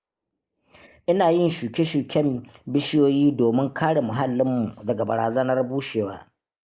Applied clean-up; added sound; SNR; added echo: neural mask model Resemble Enhance denoiser.